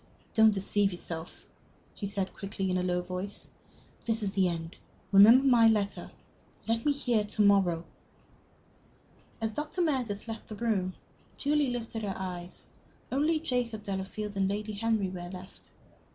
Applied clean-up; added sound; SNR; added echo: none; none; none; none.